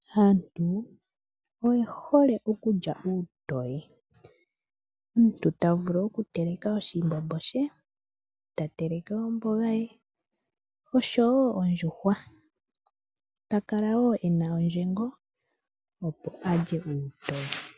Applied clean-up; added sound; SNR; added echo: none; none; none; none.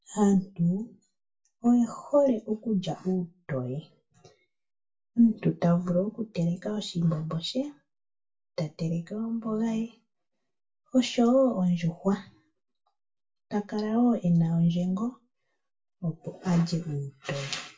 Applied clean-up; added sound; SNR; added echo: none; none; none; reverberation time 0.2 s.